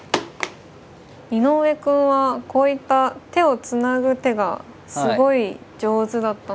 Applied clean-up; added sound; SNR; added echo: none; none; none; none.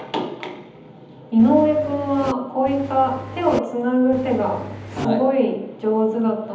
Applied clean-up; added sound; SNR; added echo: none; Engine; 13 dB; reverberation time 1.3 s.